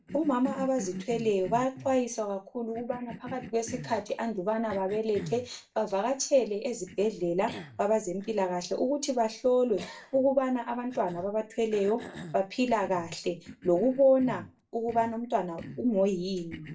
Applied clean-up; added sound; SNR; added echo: none; Cough; 17 dB; reverberation time 0.2 s.